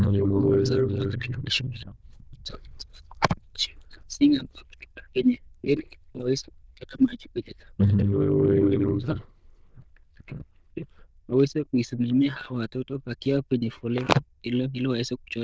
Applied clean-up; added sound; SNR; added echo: neural diffusion model UNIVERSE++.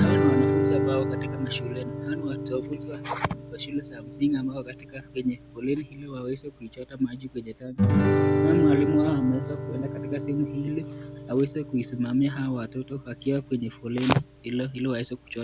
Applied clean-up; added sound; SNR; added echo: none; Guitar; 0 dB; none.